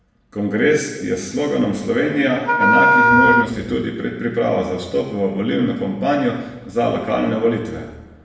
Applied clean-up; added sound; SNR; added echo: none; Wind instrument, woodwind instrument; -3 dB; reverberation time 0.9 s.